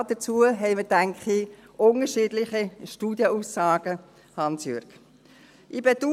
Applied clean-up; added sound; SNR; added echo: none; none; none; none.